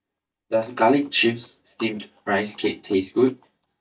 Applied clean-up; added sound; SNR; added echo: neural mask model DeepFilterNet 3.